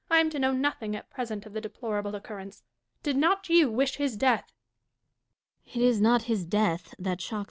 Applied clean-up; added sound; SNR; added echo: none; none; none; none.